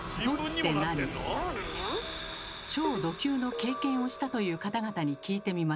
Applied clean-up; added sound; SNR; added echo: none; Tick-tock; 18 dB; none.